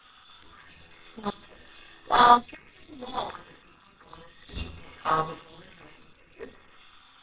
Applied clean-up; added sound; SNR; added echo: neural separator model SepFormer WHAMR!.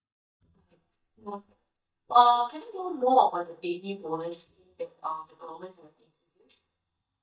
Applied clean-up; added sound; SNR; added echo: neural mask model DeepFilterNet 3.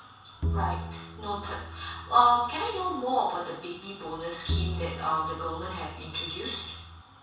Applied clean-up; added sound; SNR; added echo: none; Bowed string instrument; 5 dB; reverberation time 0.7 s.